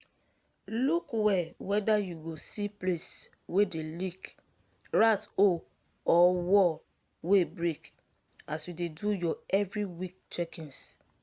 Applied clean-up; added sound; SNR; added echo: none; none; none; none.